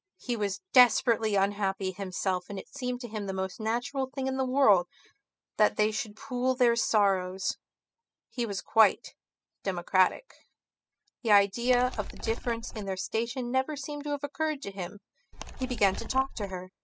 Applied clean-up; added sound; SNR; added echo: classical method spectral subtraction.